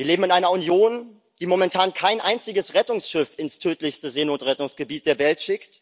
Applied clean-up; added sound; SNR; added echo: none; none; none; none.